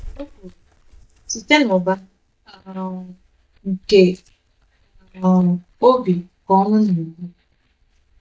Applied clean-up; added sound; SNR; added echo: neural mask model DeepFilterNet 3.